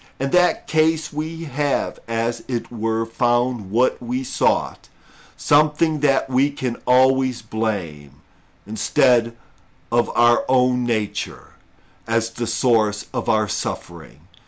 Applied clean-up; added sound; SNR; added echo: none; none; none; none.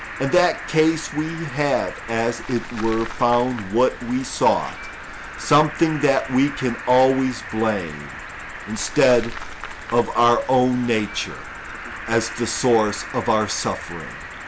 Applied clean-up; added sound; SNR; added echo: none; Cricket; 12 dB; none.